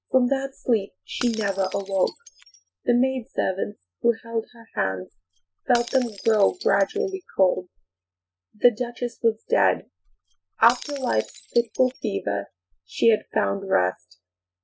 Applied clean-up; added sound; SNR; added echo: classical method spectral subtraction.